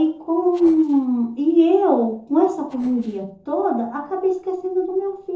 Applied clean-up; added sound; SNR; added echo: neural separator model SepFormer DNS4.